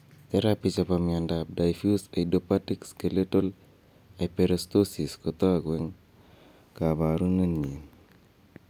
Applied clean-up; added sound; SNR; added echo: none; none; none; none.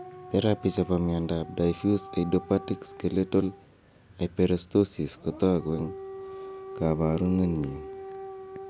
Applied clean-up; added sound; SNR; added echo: none; Siren / Dog; 15 dB; none.